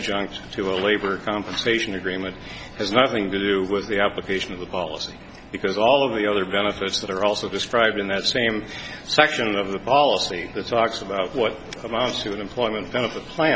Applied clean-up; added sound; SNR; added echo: none; none; none; none.